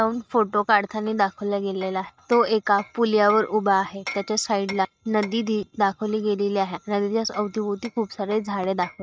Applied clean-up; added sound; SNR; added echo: neural mask model RNNoise.